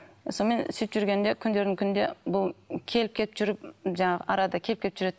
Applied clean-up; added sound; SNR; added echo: none; none; none; none.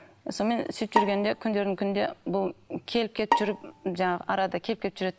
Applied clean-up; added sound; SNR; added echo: none; Bowed string instrument; 5 dB; none.